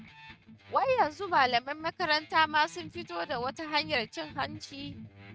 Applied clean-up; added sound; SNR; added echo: neural mask model RNNoise.